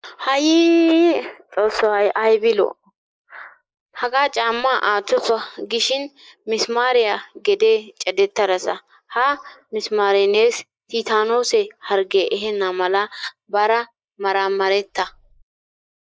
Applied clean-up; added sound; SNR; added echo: neural mask model Resemble Enhance denoiser.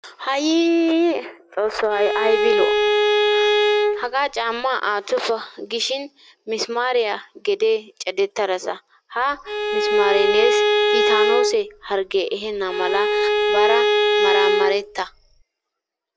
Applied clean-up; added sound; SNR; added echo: none; Bowed string instrument; -4 dB; none.